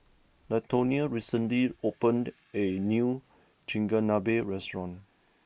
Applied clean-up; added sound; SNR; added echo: neural mask model Resemble Enhance denoiser.